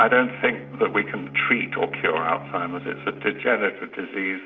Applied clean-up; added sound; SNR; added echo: none; Bowed string instrument; 18 dB; reverberation time 0.9 s.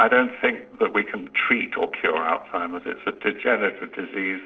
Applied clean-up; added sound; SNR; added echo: neural separator model SepFormer DNS4.